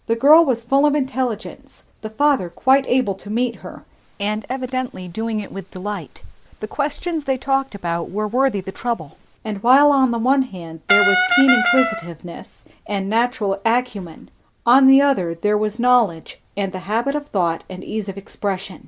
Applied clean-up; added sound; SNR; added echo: none; Brass instrument; -3 dB; none.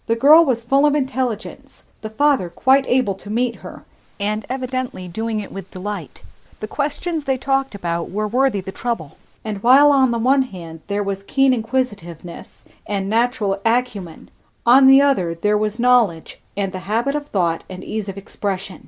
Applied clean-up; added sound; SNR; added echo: none; none; none; none.